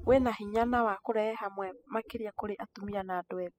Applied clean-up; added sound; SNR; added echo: classical method spectral subtraction.